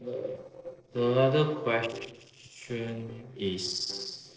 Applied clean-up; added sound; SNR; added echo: neural separator model SepFormer DNS4.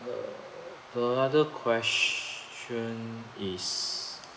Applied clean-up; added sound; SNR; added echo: none; none; none; none.